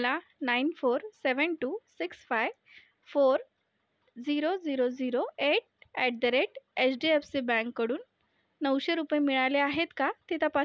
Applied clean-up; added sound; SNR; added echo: none; none; none; none.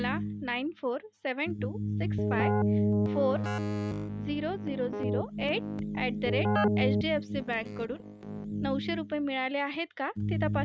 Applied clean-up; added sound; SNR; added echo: neural mask model RNNoise.